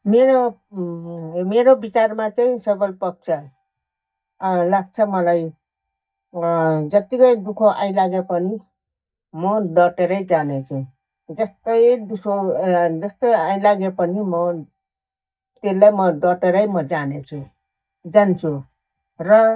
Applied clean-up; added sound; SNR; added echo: neural mask model DeepFilterNet 3.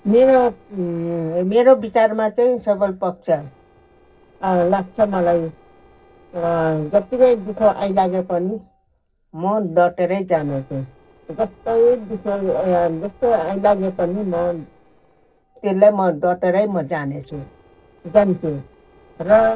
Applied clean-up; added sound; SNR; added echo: neural separator model SepFormer DNS4.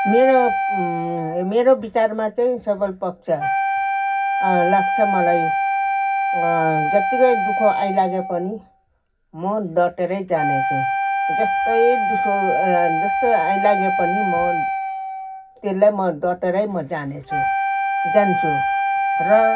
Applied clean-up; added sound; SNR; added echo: none; Wind instrument, woodwind instrument; 1 dB; reverberation time 0.4 s.